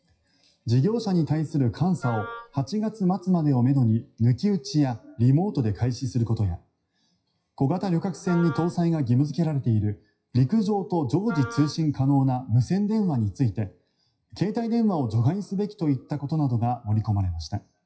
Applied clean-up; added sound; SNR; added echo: classical method WPE with log-MMSE.